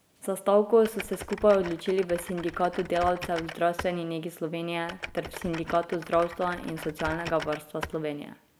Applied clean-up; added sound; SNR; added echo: none; Typing; 13 dB; none.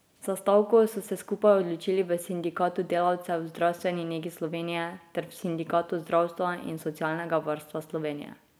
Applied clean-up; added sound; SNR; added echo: none; none; none; none.